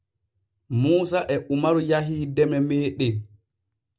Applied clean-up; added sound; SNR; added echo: none; none; none; none.